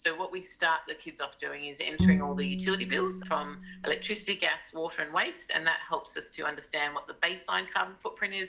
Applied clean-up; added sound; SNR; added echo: none; Bowed string instrument; -2 dB; none.